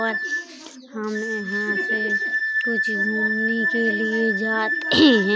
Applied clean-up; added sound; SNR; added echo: none; Wind instrument, woodwind instrument; 1 dB; none.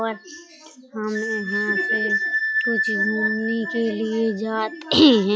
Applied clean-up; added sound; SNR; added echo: classical method log-MMSE.